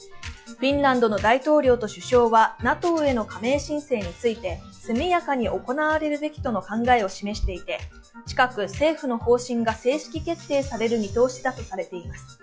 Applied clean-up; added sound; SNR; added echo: classical method log-MMSE.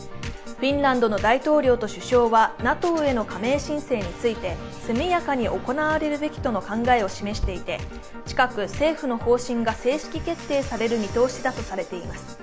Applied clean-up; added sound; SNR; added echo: none; Engine / Car; 15 dB; none.